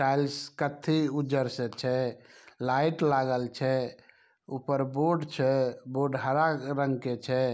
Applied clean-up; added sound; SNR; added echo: none; none; none; none.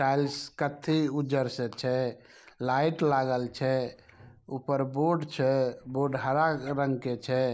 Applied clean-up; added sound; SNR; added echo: neural mask model Resemble Enhance denoiser.